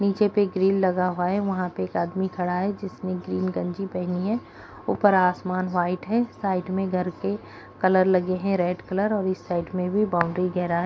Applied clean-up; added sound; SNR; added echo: none; Wind instrument, woodwind instrument; 19 dB; none.